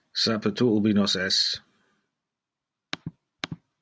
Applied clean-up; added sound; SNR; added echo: none; none; none; none.